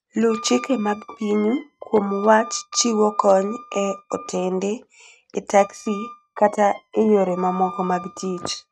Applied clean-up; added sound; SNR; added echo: neural mask model RNNoise.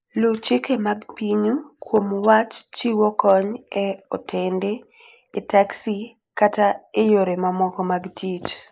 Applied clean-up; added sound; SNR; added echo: neural mask model Resemble Enhance denoiser.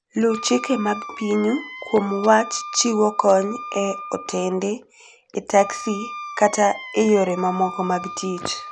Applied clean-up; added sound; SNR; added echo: none; Wind instrument, woodwind instrument; 13 dB; none.